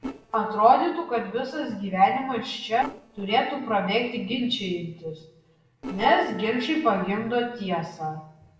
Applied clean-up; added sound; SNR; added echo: neural separator model SepFormer DNS4.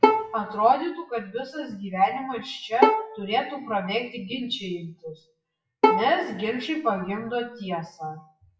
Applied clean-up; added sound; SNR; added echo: classical method WPE with log-MMSE.